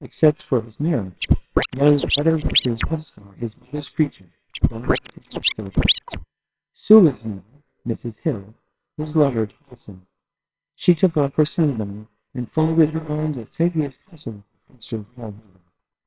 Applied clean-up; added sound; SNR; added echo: neural separator model SepFormer WHAMR!.